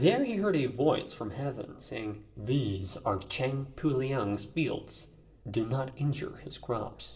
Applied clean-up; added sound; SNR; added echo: none; none; none; reverberation time 1.3 s.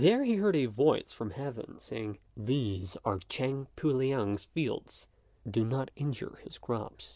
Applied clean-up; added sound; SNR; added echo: none; none; none; none.